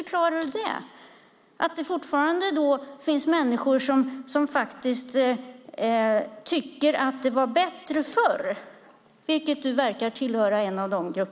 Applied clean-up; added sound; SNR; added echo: none; none; none; none.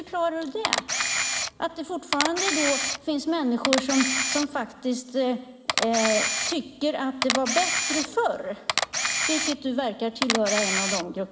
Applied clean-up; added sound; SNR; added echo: none; Camera; 1 dB; reverberation time 1.2 s.